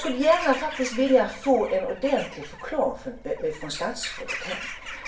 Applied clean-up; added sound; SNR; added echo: none; Bird vocalization, bird call, bird song / Crow; 13 dB; reverberation time 0.3 s.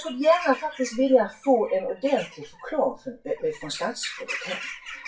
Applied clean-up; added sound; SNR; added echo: classical method WPE with log-MMSE.